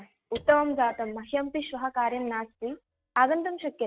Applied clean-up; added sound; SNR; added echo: neural mask model RNNoise.